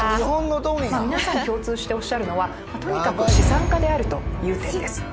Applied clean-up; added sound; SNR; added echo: none; none; none; none.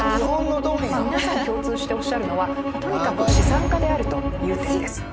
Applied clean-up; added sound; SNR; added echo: none; Bowed string instrument; 4 dB; none.